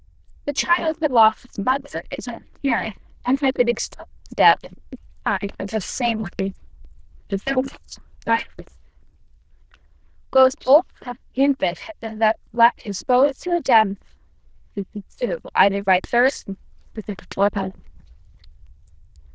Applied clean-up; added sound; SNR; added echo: neural diffusion model UNIVERSE++.